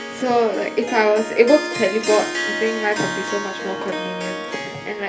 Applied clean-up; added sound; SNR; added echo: none; Harp; 6 dB; reverberation time 0.3 s.